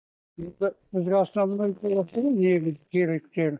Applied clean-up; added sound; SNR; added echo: neural mask model DeepFilterNet 3.